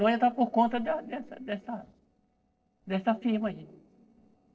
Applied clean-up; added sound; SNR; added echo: neural separator model SepFormer DNS4.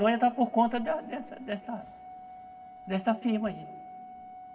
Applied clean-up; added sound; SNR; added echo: none; Organ; 16 dB; reverberation time 2.3 s.